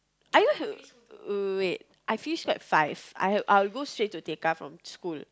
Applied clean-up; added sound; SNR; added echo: none; none; none; none.